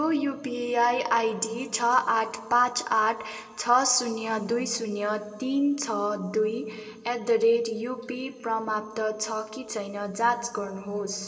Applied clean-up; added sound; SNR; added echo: none; none; none; reverberation time 2.8 s.